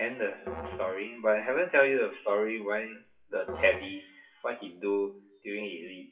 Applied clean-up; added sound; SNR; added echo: classical method WPE with log-MMSE.